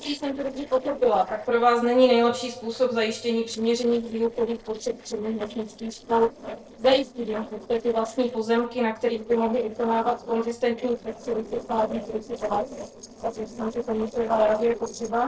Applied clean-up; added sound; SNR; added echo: neural separator model SepFormer DNS4.